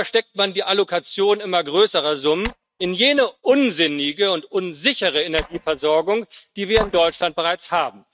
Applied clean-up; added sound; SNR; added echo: neural mask model RNNoise.